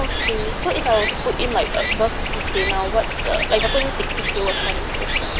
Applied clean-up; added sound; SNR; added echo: none; Stream; -2 dB; none.